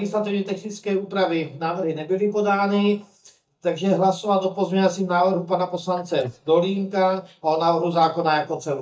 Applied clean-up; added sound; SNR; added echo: neural mask model DeepFilterNet 3.